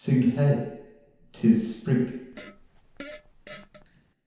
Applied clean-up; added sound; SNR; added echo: none; Fart; 19 dB; reverberation time 0.9 s.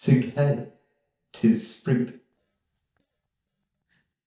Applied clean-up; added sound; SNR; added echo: neural mask model DeepFilterNet 3.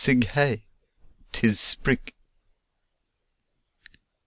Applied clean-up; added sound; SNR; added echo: none; none; none; none.